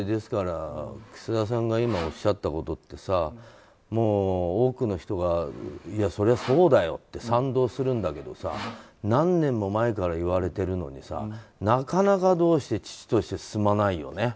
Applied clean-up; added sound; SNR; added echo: none; Sawing; 19 dB; none.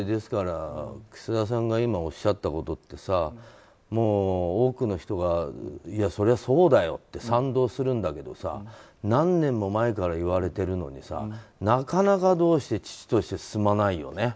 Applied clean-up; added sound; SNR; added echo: none; none; none; none.